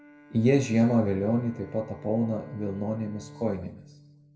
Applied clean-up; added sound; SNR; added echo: none; Bowed string instrument; 19 dB; reverberation time 0.6 s.